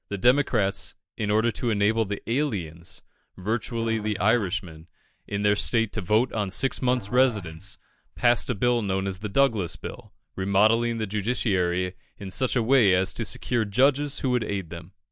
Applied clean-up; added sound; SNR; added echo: neural mask model DeepFilterNet 3.